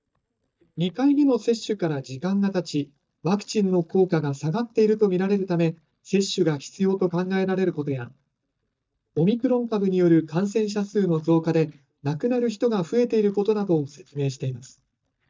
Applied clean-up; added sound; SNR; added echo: neural mask model DeepFilterNet 3.